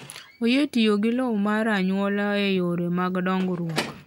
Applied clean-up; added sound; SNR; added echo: none; Squeak / Slam / Wood; 17 dB; none.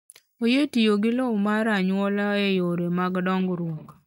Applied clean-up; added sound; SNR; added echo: neural mask model DeepFilterNet 3.